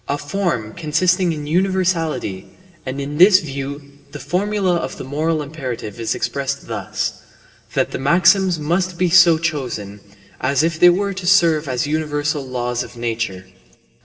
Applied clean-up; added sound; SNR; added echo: none; none; none; reverberation time 1.4 s.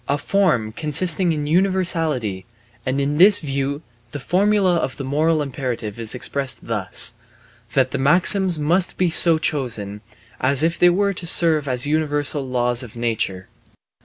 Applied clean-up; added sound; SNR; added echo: none; none; none; none.